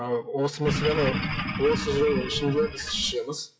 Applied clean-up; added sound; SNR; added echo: classical method WPE with log-MMSE.